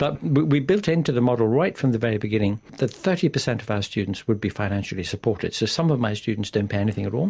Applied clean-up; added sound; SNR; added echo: none; none; none; none.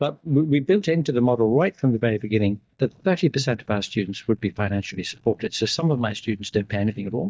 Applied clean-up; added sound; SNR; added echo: neural mask model DeepFilterNet 3.